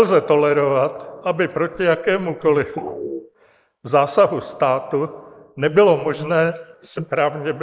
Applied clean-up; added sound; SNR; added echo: neural mask model Resemble Enhance denoiser.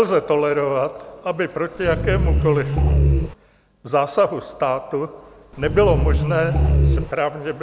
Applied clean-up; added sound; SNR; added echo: none; Growling; -4 dB; none.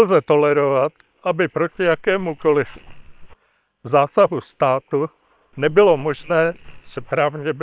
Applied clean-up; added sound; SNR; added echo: neural separator model SepFormer WHAM!.